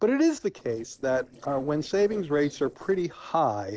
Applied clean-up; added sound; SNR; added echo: neural separator model SepFormer DNS4.